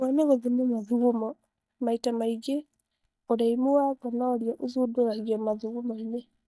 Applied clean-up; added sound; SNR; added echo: neural mask model DeepFilterNet 3.